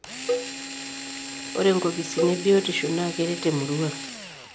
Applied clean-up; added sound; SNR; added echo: none; Drill + Cowbell; 6 dB; none.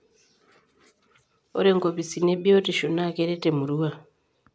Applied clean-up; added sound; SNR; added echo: none; none; none; none.